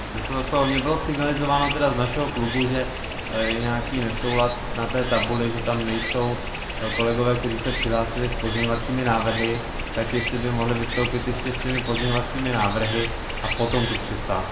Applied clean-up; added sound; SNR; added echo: none; Stream; 4 dB; reverberation time 0.4 s.